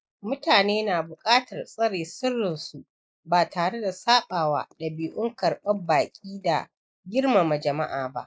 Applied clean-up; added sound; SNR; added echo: neural mask model Resemble Enhance denoiser.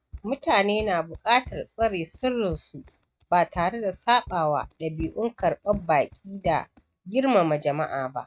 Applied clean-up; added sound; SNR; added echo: neural mask model RNNoise.